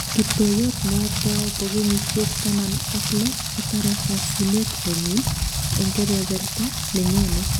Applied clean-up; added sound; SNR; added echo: none; Rain; 1 dB; none.